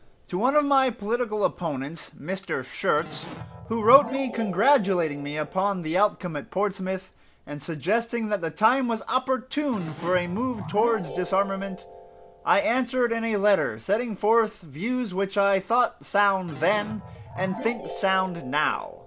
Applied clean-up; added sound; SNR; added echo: none; Keyboard (musical); 16 dB; none.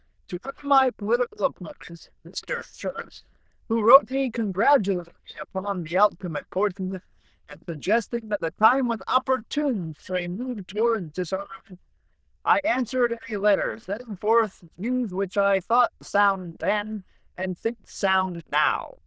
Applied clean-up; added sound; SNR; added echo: neural diffusion model UNIVERSE++.